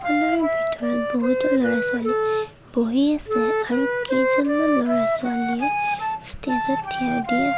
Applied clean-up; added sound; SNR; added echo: none; Wind instrument, woodwind instrument; 0 dB; none.